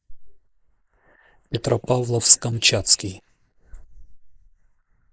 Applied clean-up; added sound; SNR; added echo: neural mask model Resemble Enhance denoiser.